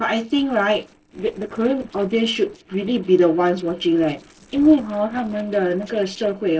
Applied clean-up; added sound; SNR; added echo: neural separator model SepFormer DNS4.